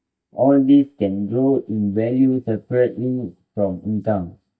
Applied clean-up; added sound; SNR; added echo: neural mask model DeepFilterNet 3.